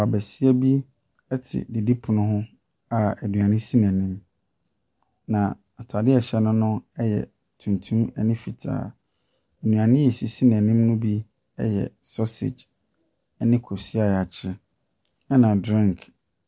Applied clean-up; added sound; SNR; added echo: none; none; none; none.